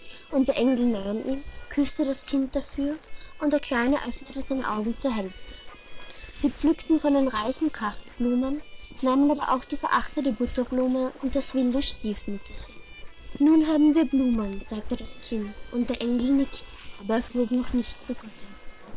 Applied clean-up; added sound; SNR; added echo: neural separator model SepFormer WHAM!.